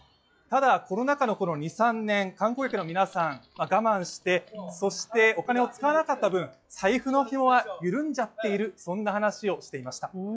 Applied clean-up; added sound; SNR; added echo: classical method log-MMSE.